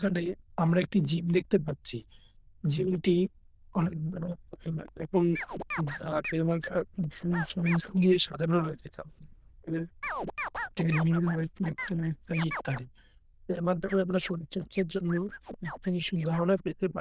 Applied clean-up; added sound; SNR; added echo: neural diffusion model UNIVERSE++.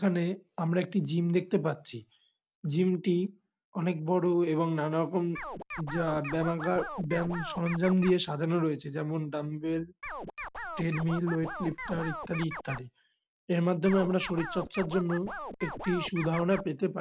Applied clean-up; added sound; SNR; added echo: none; Scratching (performance technique); 10 dB; none.